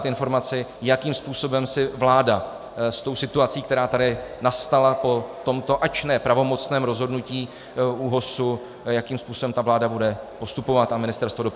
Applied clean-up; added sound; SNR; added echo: none; none; none; none.